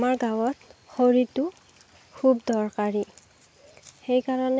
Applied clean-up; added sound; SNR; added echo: none; none; none; none.